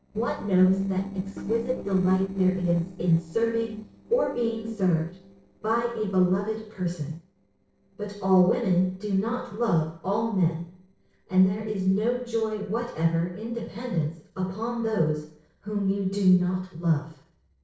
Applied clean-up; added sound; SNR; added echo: neural separator model SepFormer DNS4.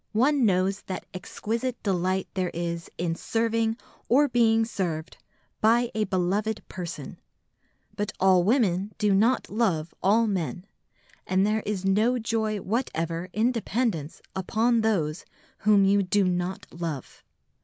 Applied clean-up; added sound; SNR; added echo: none; none; none; none.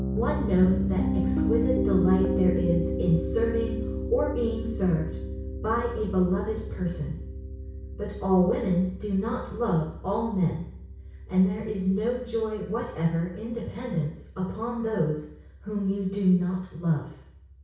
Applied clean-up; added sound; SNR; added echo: none; Piano; 4 dB; reverberation time 0.6 s.